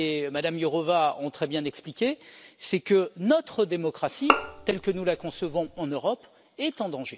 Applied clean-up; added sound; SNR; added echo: none; Bowed string instrument; 2 dB; none.